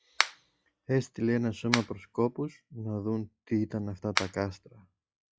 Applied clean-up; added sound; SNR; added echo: classical method log-MMSE.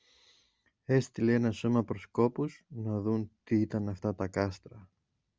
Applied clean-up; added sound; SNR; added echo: none; none; none; none.